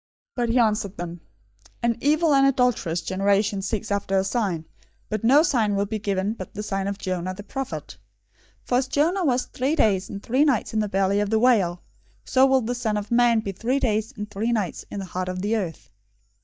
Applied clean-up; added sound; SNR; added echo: neural mask model DeepFilterNet 3.